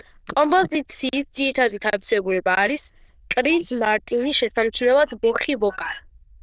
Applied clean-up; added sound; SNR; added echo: neural diffusion model UNIVERSE++.